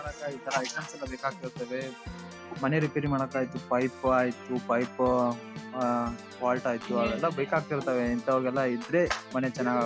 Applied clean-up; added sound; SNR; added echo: none; Organ; 14 dB; none.